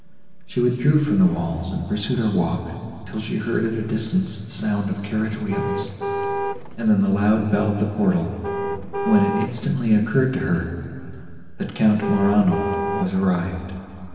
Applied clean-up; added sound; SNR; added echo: none; Car; 5 dB; reverberation time 2.5 s.